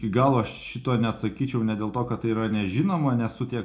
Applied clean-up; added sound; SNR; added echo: none; none; none; reverberation time 0.3 s.